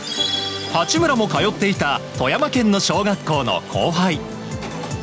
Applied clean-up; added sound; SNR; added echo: none; none; none; none.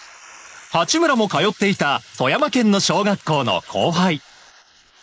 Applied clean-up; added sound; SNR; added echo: neural mask model Resemble Enhance denoiser.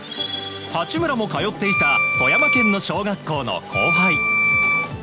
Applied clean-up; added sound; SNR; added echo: none; Wind instrument, woodwind instrument; -4 dB; none.